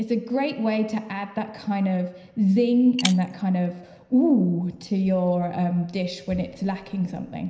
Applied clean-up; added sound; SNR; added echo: none; Shatter; 13 dB; reverberation time 0.9 s.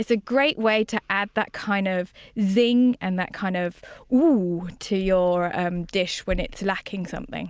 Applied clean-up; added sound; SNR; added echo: none; none; none; none.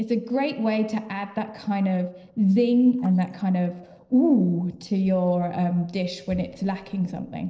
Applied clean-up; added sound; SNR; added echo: neural separator model SepFormer DNS4.